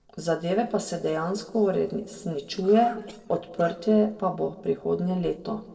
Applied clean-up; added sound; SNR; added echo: neural separator model SepFormer DNS4.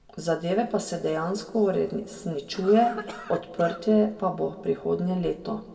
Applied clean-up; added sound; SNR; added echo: none; Cough; 14 dB; reverberation time 1.4 s.